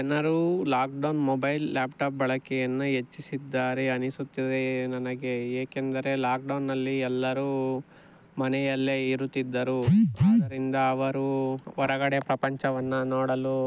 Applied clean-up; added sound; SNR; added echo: none; none; none; none.